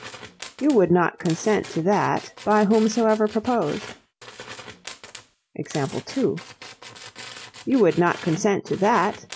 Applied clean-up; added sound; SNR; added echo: none; Tools; 18 dB; none.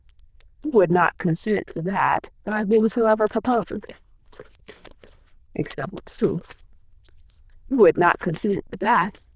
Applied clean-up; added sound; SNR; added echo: neural diffusion model UNIVERSE++.